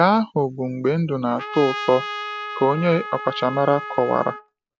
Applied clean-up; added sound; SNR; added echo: none; Trumpet; 10 dB; none.